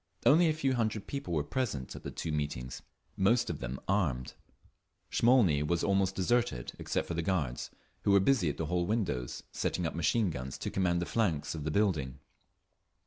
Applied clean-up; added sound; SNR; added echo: none; none; none; none.